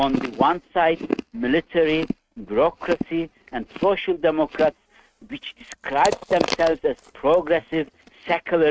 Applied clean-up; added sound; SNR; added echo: neural mask model RNNoise.